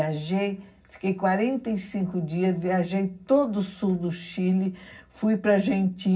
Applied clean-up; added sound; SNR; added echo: none; none; none; reverberation time 0.4 s.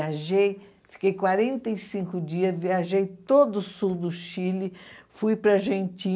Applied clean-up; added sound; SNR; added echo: none; none; none; none.